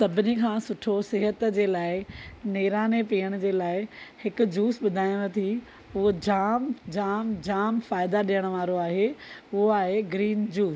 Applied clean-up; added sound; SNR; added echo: none; none; none; none.